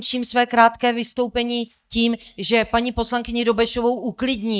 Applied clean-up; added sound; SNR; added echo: neural mask model DeepFilterNet 3.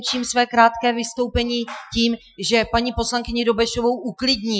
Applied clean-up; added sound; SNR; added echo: classical method Wiener filter.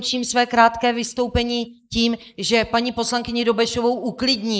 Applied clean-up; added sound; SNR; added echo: neural mask model Resemble Enhance denoiser.